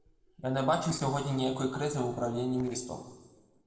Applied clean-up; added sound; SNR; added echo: neural separator model SepFormer DNS4.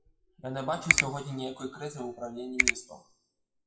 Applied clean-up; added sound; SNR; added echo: classical method WPE with log-MMSE.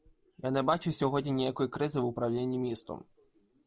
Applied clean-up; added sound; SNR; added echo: none; none; none; none.